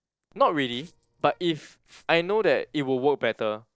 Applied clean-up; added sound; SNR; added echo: neural separator model SepFormer DNS4.